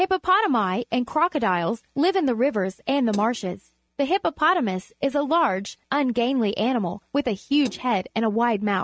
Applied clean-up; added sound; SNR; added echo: neural mask model RNNoise.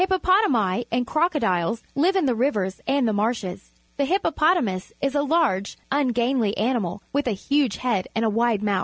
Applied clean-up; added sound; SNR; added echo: none; none; none; none.